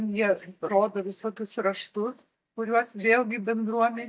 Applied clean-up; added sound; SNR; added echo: neural mask model DeepFilterNet 3.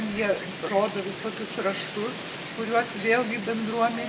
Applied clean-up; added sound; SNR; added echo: none; Wind; 8 dB; reverberation time 0.6 s.